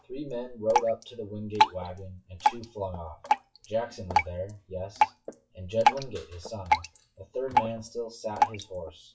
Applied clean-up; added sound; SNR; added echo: classical method WPE with log-MMSE.